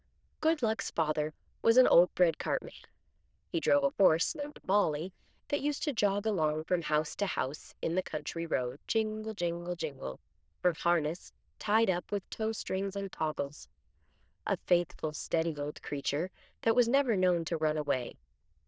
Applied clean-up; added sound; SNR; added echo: neural diffusion model UNIVERSE++.